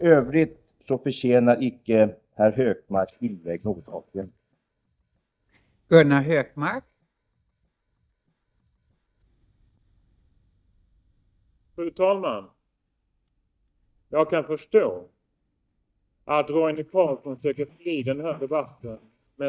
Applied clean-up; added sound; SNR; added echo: neural mask model DeepFilterNet 3.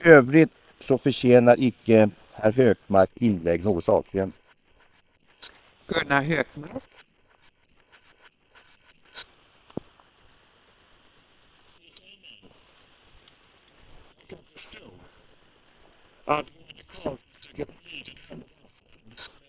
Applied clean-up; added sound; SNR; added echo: neural separator model SepFormer WHAM!.